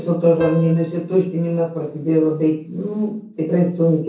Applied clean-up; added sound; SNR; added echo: none; Piano; 18 dB; reverberation time 0.6 s.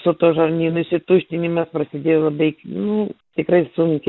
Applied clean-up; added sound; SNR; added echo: none; none; none; none.